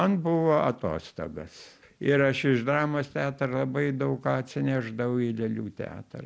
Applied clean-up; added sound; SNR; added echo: none; none; none; none.